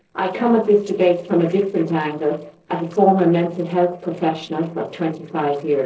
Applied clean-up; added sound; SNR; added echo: neural separator model SepFormer DNS4.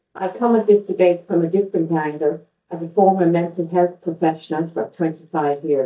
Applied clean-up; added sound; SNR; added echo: neural mask model DeepFilterNet 3.